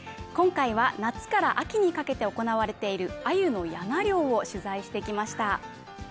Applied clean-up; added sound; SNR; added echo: none; none; none; none.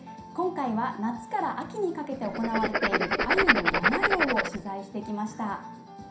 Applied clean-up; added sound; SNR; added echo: none; Writing; -4 dB; reverberation time 0.5 s.